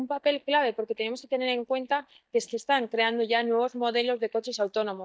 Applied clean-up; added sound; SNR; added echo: neural mask model DeepFilterNet 3.